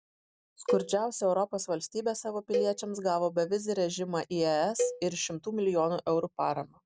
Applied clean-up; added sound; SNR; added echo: none; Cowbell; 8 dB; none.